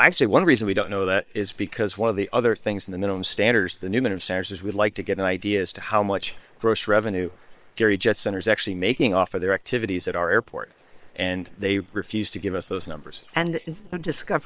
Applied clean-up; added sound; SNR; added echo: neural separator model SepFormer WHAM!.